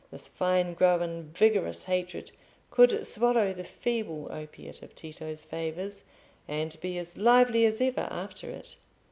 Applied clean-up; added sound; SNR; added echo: none; none; none; none.